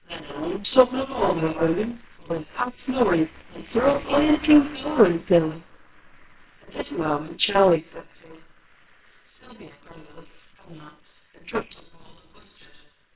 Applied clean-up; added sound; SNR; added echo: neural separator model SepFormer WHAMR!.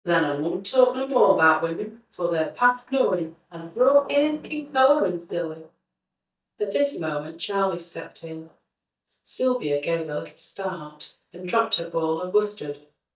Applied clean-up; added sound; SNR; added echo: neural mask model DeepFilterNet 3.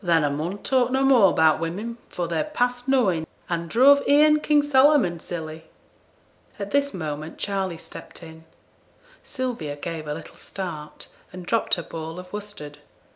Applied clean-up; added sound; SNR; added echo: none; none; none; none.